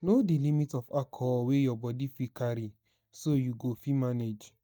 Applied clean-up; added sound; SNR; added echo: neural mask model DeepFilterNet 3.